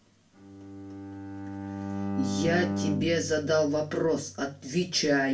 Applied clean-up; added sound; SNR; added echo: none; Bowed string instrument; 6 dB; reverberation time 0.3 s.